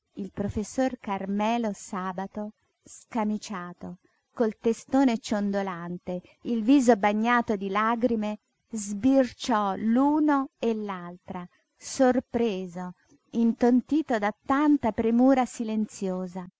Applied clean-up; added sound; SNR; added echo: none; none; none; none.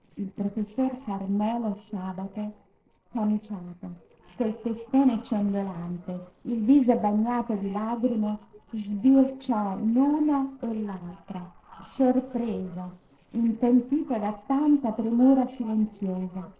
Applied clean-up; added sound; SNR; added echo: neural separator model SepFormer DNS4.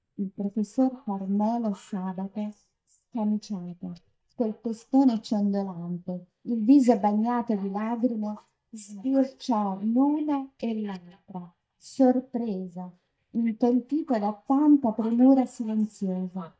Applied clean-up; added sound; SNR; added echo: neural mask model DeepFilterNet 3.